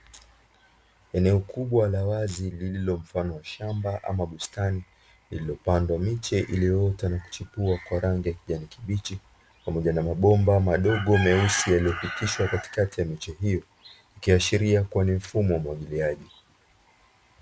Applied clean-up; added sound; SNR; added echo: none; none; none; none.